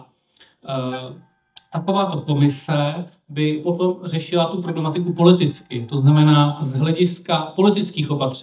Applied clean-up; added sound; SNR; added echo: neural mask model DeepFilterNet 3.